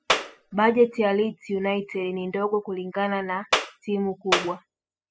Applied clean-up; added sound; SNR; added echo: classical method spectral subtraction.